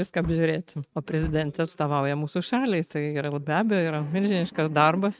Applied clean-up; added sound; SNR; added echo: neural mask model RNNoise.